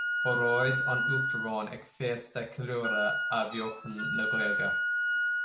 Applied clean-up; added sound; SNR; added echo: none; Wind instrument, woodwind instrument; -3 dB; none.